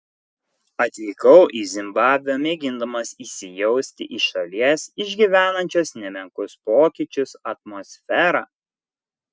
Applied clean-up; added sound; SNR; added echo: none; none; none; none.